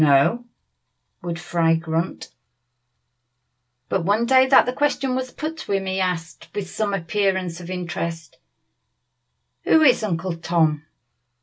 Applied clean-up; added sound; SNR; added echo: none; none; none; none.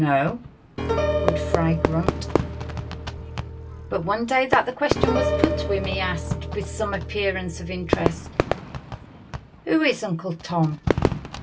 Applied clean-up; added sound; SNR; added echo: none; Fireworks + Piano; 0 dB; none.